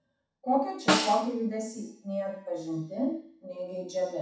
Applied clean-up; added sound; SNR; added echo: none; Snare drum; 2 dB; reverberation time 0.7 s.